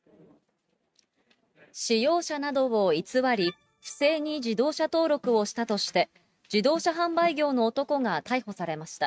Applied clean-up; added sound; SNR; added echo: neural mask model RNNoise.